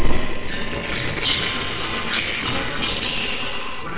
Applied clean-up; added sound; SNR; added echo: neural separator model SepFormer WHAMR!.